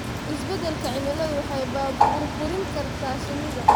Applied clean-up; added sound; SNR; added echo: none; Bird; -4 dB; none.